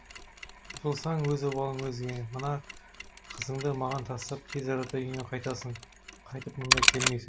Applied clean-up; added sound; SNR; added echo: none; Mechanisms; 0 dB; none.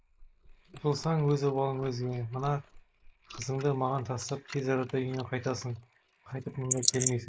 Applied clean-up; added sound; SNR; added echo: neural mask model Resemble Enhance denoiser.